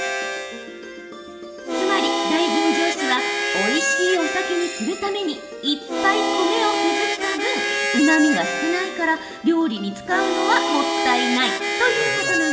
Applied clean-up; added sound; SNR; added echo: none; Harmonica; 1 dB; reverberation time 1.1 s.